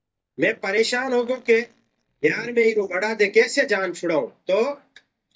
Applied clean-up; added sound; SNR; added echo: neural mask model DeepFilterNet 3.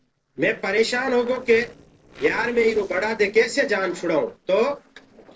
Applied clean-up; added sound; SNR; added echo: neural separator model SepFormer DNS4.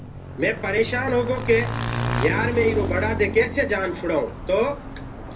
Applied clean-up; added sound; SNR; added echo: none; Motorcycle / Engine; 5 dB; reverberation time 0.3 s.